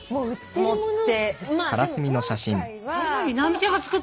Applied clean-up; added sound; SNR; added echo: none; none; none; none.